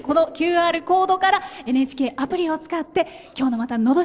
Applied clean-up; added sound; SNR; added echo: neural separator model SepFormer DNS4.